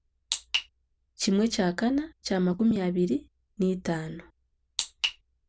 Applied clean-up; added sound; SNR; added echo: none; none; none; none.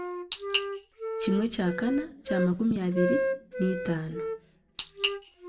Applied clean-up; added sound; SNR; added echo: none; Wind instrument, woodwind instrument; 4 dB; reverberation time 0.8 s.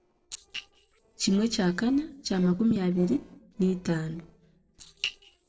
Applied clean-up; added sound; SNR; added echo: neural separator model SepFormer DNS4.